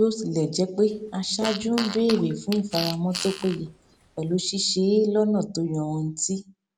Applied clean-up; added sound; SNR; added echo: none; Fart; 11 dB; none.